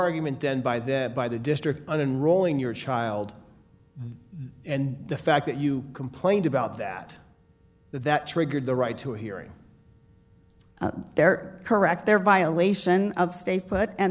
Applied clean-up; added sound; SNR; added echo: none; none; none; none.